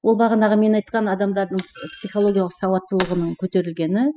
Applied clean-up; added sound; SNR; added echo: classical method spectral subtraction.